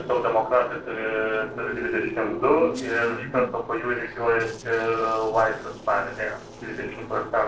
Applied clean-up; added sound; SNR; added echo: neural separator model SepFormer DNS4.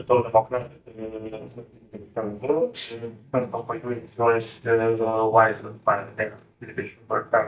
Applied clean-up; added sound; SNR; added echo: neural mask model DeepFilterNet 3.